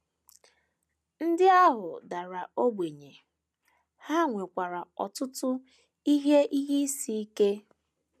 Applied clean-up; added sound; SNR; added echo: none; none; none; none.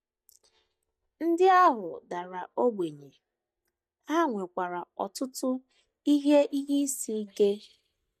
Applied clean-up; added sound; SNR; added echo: neural mask model DeepFilterNet 3.